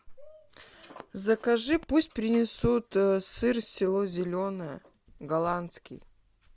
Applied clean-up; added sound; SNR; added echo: none; none; none; none.